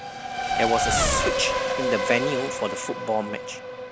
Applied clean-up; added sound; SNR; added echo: none; Race car, auto racing / Accelerating, revving, vroom; -2 dB; none.